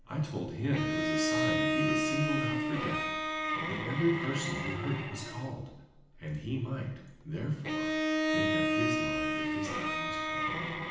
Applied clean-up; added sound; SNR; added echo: none; Bowed string instrument; -3 dB; reverberation time 0.9 s.